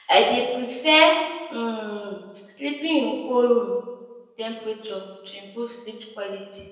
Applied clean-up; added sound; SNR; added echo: none; none; none; reverberation time 0.9 s.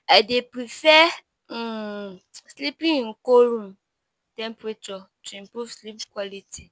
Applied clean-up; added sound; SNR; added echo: none; none; none; none.